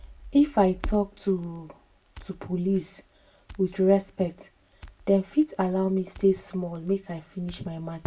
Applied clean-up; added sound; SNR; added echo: none; Crackle; 13 dB; reverberation time 0.2 s.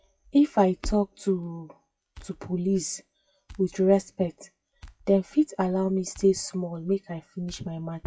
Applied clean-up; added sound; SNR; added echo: classical method WPE with log-MMSE.